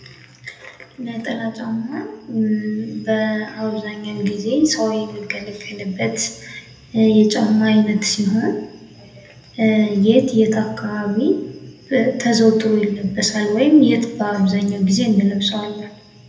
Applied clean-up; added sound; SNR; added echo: none; none; none; reverberation time 0.6 s.